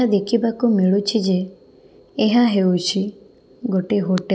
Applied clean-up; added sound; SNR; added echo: none; none; none; none.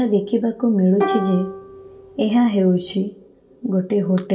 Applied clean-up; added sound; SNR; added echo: none; Plucked string instrument; 8 dB; reverberation time 0.2 s.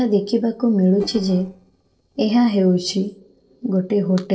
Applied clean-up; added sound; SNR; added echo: neural separator model SepFormer DNS4.